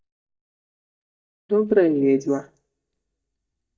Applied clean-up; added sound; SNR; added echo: neural mask model DeepFilterNet 3.